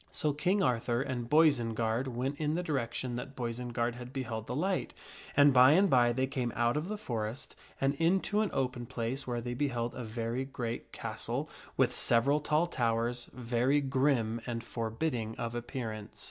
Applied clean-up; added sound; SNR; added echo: none; none; none; none.